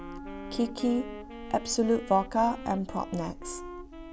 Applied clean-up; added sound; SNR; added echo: none; Wind instrument, woodwind instrument + Wind instrument, woodwind instrument; 12 dB; none.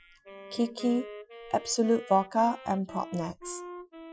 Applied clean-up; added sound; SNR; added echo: classical method Wiener filter.